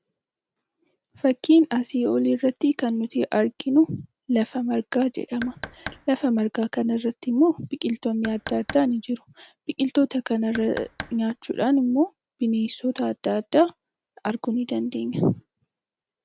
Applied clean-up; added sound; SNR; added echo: none; Knock; 15 dB; none.